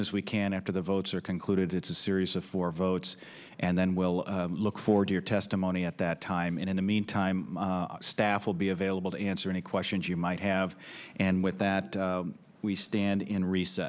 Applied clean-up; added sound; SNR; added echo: none; none; none; none.